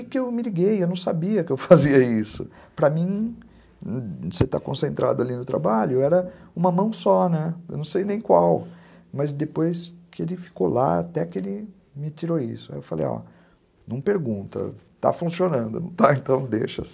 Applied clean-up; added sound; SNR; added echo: none; none; none; none.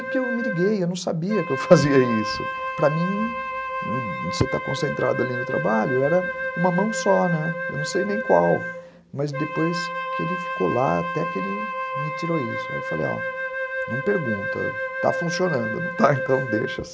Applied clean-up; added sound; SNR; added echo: none; Wind instrument, woodwind instrument; 5 dB; none.